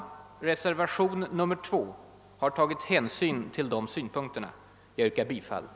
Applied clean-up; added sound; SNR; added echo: none; none; none; none.